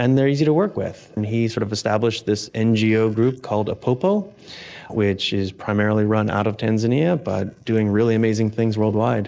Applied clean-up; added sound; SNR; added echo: neural mask model Resemble Enhance denoiser.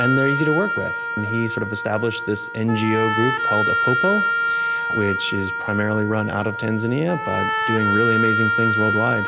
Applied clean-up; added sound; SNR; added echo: none; Wind instrument, woodwind instrument; 0 dB; none.